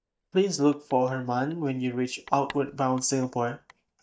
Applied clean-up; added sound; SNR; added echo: neural mask model DeepFilterNet 3.